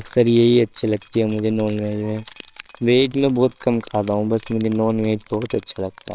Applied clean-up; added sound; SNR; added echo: neural separator model SepFormer WHAMR!.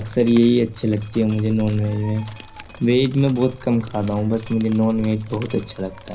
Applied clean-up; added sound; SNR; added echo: none; Drip; 19 dB; reverberation time 0.5 s.